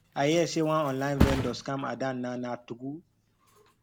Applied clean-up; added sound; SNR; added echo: none; Thump, thud; 4 dB; none.